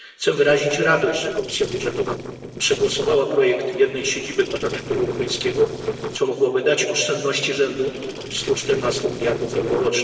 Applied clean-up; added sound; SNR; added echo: neural separator model SepFormer DNS4.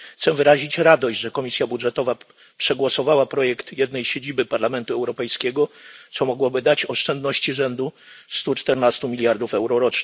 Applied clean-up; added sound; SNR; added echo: none; none; none; none.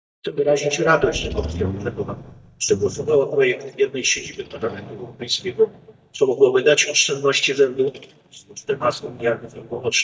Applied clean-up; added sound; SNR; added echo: neural mask model DeepFilterNet 3.